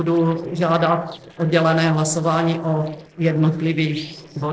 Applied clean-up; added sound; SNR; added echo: neural separator model SepFormer DNS4.